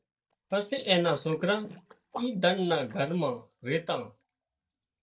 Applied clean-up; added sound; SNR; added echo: neural mask model DeepFilterNet 3.